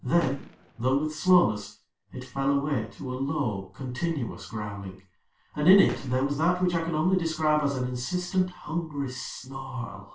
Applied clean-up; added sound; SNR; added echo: neural separator model SepFormer DNS4.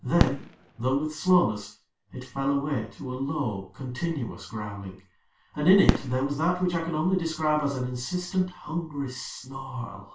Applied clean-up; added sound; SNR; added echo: none; Fireworks; 8 dB; reverberation time 0.3 s.